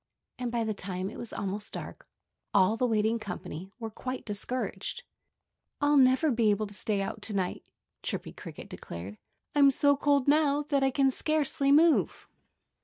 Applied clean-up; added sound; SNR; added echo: none; none; none; none.